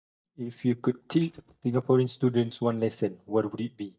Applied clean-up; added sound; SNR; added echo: neural mask model DeepFilterNet 3.